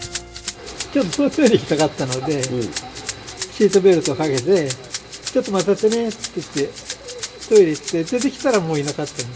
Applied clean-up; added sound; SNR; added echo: none; Rattle (instrument); 13 dB; reverberation time 0.3 s.